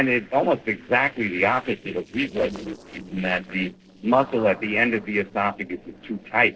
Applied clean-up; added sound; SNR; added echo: neural separator model SepFormer DNS4.